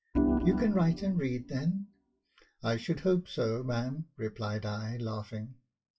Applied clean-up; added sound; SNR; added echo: classical method WPE with log-MMSE.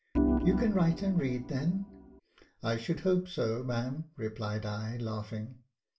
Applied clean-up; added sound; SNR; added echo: none; Organ; 1 dB; reverberation time 0.3 s.